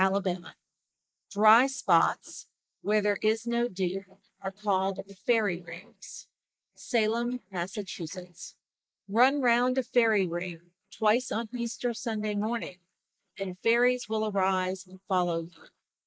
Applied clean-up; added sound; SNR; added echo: neural mask model Resemble Enhance denoiser.